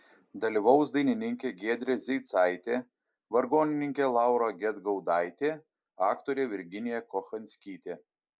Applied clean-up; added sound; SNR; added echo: none; none; none; none.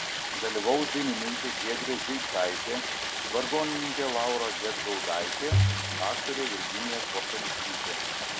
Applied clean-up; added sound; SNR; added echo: none; Stream + Bowed string instrument; -2 dB; none.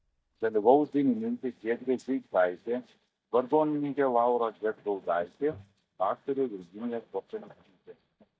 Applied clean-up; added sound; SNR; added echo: neural mask model DeepFilterNet 3.